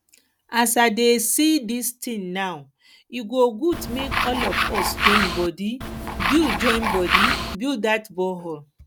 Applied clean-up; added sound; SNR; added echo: none; Tools; -1 dB; none.